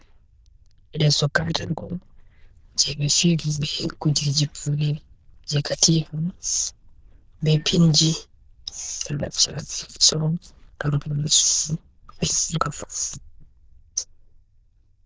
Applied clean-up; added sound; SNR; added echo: neural diffusion model UNIVERSE++.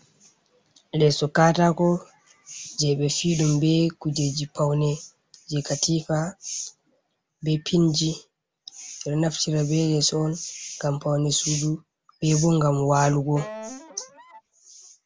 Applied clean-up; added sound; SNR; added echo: none; Wind instrument, woodwind instrument; 16 dB; none.